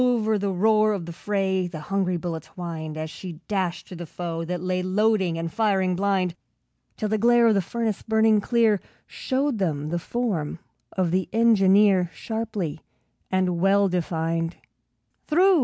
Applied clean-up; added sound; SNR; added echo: none; none; none; none.